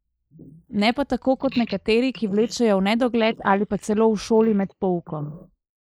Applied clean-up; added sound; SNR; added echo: neural mask model Resemble Enhance denoiser.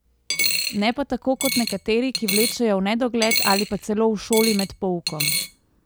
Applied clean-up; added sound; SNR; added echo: none; Coin (dropping); 4 dB; none.